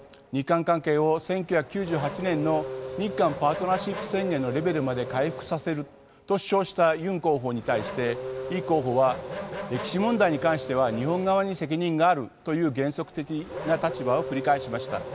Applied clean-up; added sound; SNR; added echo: none; Race car, auto racing / Accelerating, revving, vroom; 10 dB; none.